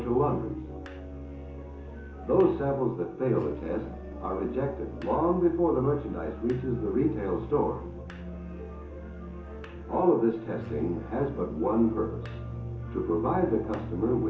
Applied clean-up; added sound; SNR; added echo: none; Musical instrument; 14 dB; reverberation time 0.7 s.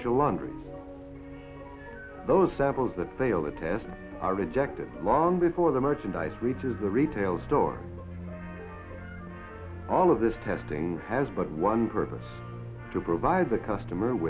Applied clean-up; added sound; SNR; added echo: none; none; none; none.